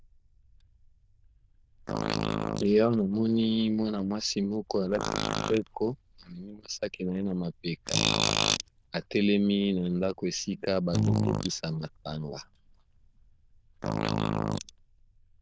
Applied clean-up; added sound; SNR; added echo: neural diffusion model UNIVERSE++.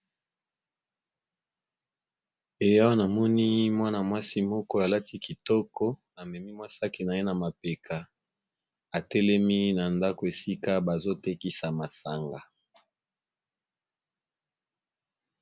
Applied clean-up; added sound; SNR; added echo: none; none; none; none.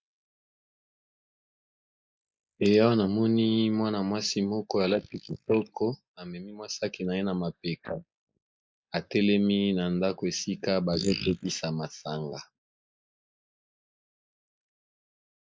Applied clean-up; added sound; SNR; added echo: neural mask model Resemble Enhance denoiser.